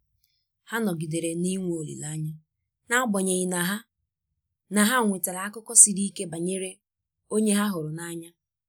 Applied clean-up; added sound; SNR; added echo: none; none; none; none.